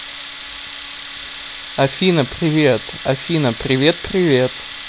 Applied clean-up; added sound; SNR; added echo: none; Tools; 10 dB; none.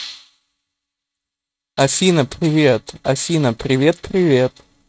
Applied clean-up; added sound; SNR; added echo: neural mask model RNNoise.